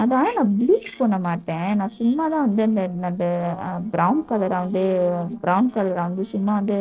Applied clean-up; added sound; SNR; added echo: neural separator model SepFormer DNS4.